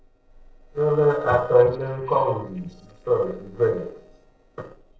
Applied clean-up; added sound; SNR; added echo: neural separator model SepFormer DNS4.